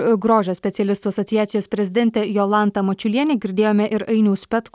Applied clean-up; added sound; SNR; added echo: none; none; none; none.